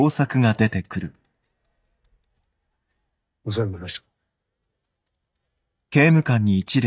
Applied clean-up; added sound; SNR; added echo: neural mask model DeepFilterNet 3.